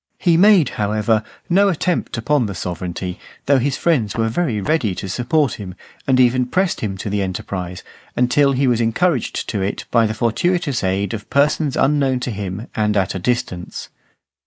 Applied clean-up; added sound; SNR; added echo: neural mask model Resemble Enhance denoiser.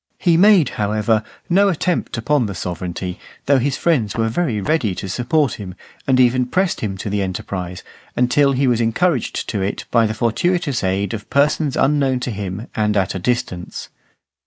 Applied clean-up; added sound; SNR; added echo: none; Tap; 18 dB; none.